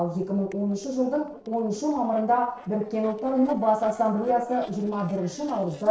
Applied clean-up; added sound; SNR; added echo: neural separator model SepFormer DNS4.